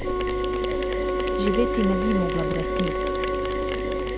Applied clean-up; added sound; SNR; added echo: none; Mechanisms + Wind instrument, woodwind instrument; -4 dB; none.